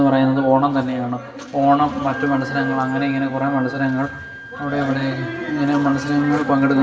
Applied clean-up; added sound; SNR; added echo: none; Wind instrument, woodwind instrument; 16 dB; reverberation time 0.9 s.